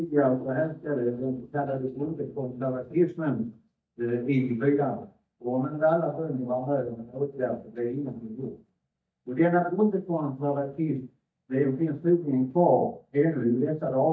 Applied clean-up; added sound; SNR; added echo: neural mask model DeepFilterNet 3.